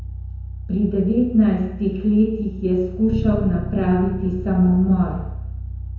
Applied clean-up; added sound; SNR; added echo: none; Bass guitar; 8 dB; reverberation time 1.0 s.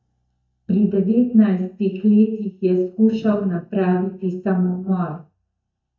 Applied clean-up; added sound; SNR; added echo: neural mask model DeepFilterNet 3.